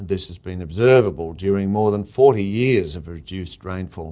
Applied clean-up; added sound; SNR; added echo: none; none; none; none.